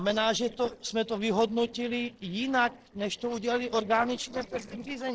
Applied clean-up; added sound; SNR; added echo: neural separator model SepFormer DNS4.